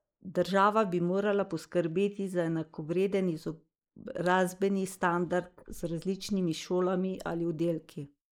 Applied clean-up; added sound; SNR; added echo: neural mask model Resemble Enhance denoiser.